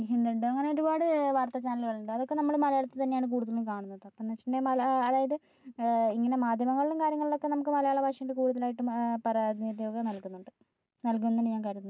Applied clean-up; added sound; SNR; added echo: none; none; none; none.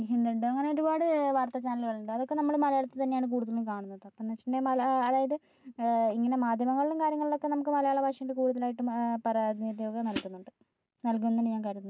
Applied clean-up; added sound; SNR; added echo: none; Hi-hat; 8 dB; none.